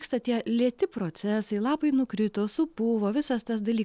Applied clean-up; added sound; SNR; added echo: none; none; none; none.